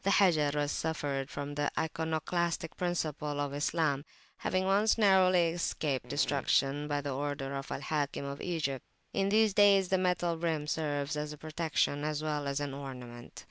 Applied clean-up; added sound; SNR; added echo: none; Fart; 20 dB; none.